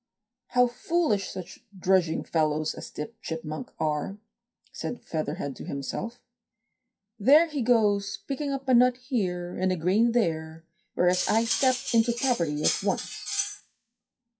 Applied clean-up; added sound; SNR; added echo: classical method WPE with log-MMSE.